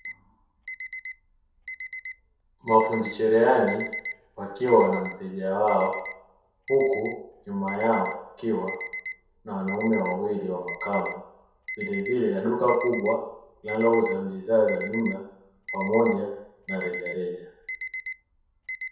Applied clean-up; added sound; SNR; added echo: none; Alarm; 12 dB; reverberation time 0.7 s.